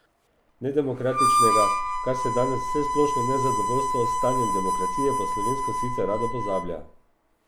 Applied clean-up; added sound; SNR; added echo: none; Harmonica; -2 dB; none.